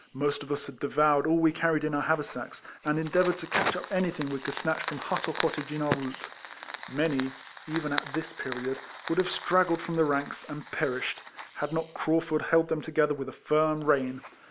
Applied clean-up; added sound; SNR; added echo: none; Fire; 11 dB; none.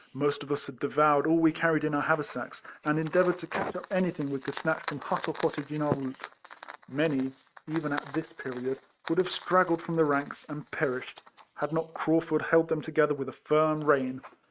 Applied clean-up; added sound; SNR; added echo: neural mask model RNNoise.